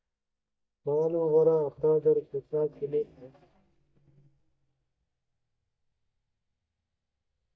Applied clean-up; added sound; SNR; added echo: neural mask model DeepFilterNet 3.